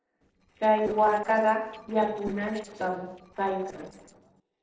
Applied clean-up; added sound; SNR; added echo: neural separator model SepFormer DNS4.